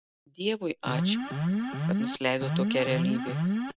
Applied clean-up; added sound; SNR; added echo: none; Alarm; -3 dB; none.